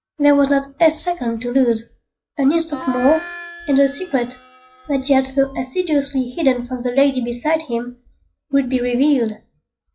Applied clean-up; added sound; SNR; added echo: classical method log-MMSE.